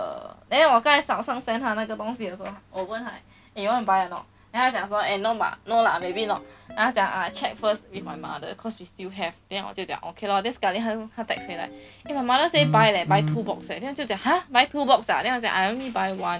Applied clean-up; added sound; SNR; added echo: none; Guitar; 20 dB; none.